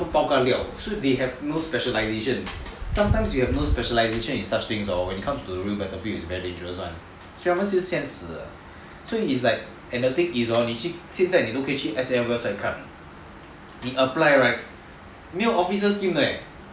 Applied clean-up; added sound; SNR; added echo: none; none; none; none.